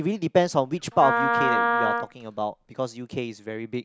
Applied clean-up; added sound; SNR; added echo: none; Wind instrument, woodwind instrument; -1 dB; none.